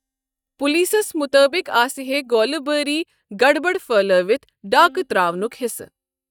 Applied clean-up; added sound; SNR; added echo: neural mask model DeepFilterNet 3.